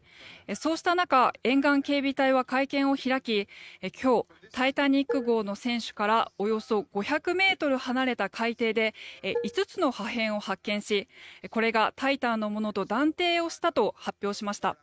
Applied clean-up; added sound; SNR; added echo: neural mask model RNNoise.